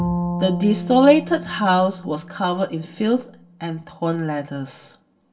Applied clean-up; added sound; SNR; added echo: none; Bowed string instrument; 10 dB; reverberation time 0.2 s.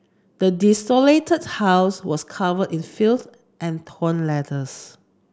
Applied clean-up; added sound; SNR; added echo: none; none; none; none.